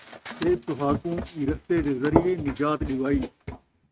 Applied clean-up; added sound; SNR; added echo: neural mask model RNNoise.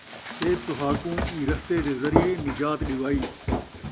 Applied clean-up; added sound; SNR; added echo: none; Run; 2 dB; none.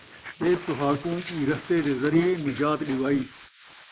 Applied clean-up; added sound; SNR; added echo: neural mask model Resemble Enhance denoiser.